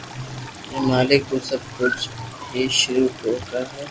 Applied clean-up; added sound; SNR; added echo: none; Stream; 19 dB; none.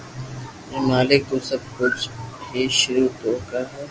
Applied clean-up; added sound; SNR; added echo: none; none; none; none.